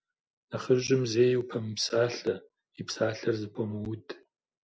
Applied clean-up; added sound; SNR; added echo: none; none; none; none.